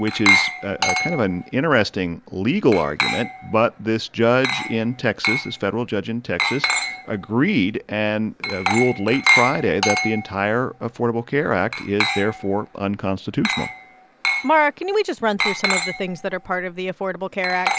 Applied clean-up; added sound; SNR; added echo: none; Glass; 4 dB; none.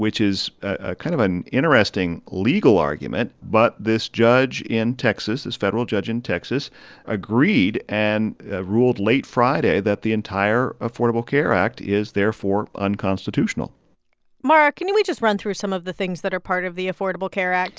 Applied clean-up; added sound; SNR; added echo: none; none; none; none.